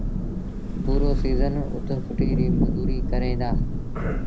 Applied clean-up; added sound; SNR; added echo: none; Thunder; -4 dB; reverberation time 0.4 s.